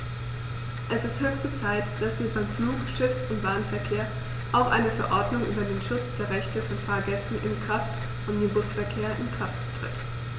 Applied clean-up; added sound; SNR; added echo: none; none; none; none.